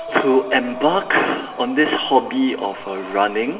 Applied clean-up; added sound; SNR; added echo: none; Breathing; 15 dB; reverberation time 1.8 s.